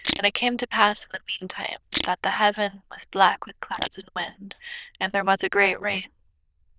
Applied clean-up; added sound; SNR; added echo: neural diffusion model UNIVERSE++.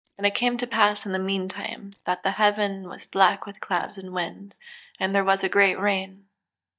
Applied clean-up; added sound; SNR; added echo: neural mask model DeepFilterNet 3.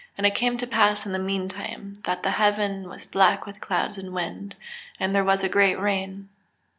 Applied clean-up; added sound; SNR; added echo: none; none; none; none.